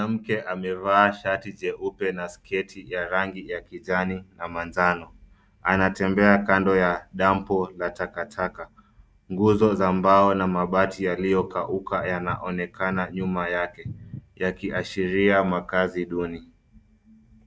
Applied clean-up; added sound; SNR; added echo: neural mask model DeepFilterNet 3.